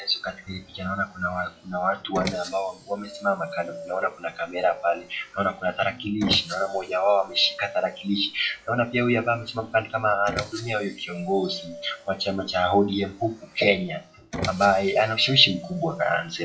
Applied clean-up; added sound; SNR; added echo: classical method WPE with log-MMSE.